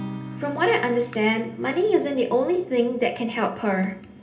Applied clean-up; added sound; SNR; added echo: none; Acoustic guitar; 17 dB; reverberation time 0.4 s.